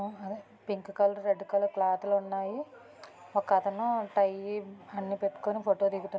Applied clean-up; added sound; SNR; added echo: none; none; none; none.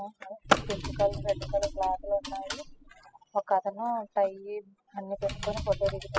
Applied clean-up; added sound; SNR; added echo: classical method spectral subtraction.